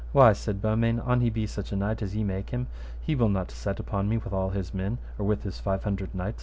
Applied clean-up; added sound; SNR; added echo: none; none; none; none.